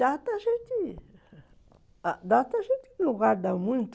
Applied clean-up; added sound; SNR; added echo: none; none; none; none.